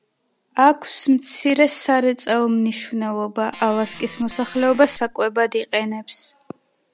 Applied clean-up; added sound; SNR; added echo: none; Organ; 18 dB; none.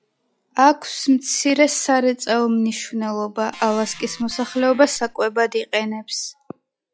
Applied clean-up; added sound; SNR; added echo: classical method log-MMSE.